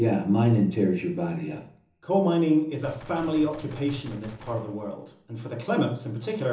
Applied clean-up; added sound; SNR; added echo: none; Gunshot, gunfire; 20 dB; reverberation time 1.2 s.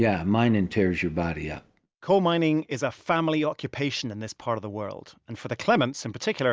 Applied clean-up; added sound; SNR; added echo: none; none; none; none.